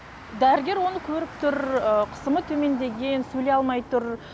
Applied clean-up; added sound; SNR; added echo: none; Motor vehicle (road); 16 dB; none.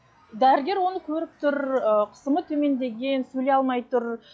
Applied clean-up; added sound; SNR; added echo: classical method log-MMSE.